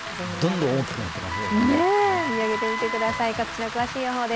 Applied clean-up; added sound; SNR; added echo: none; Rain + Wind instrument, woodwind instrument; 6 dB; none.